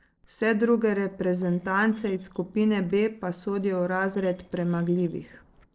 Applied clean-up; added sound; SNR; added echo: neural separator model SepFormer DNS4.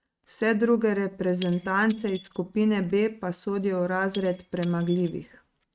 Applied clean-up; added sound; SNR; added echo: neural mask model RNNoise.